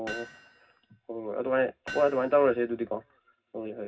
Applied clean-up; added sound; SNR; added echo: none; Hammer; 16 dB; reverberation time 0.4 s.